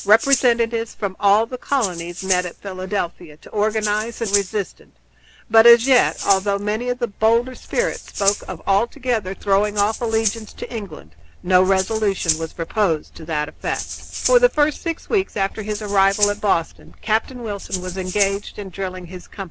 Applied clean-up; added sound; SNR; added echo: none; Rattle (instrument); 11 dB; none.